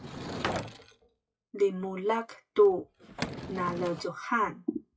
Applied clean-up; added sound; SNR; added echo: classical method WPE with log-MMSE.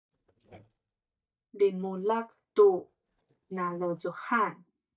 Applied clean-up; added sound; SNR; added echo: neural mask model DeepFilterNet 3.